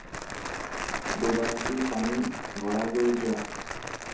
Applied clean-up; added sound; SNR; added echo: none; Crumpling, crinkling; 4 dB; reverberation time 2.7 s.